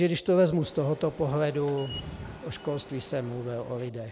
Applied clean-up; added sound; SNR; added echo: none; Subway, metro, underground; 17 dB; none.